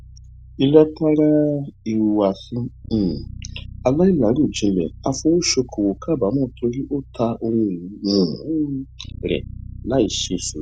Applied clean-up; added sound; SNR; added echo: none; Bass guitar; 17 dB; none.